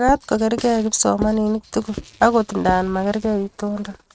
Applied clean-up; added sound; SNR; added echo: neural mask model RNNoise.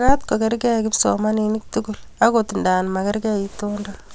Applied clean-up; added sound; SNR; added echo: none; none; none; none.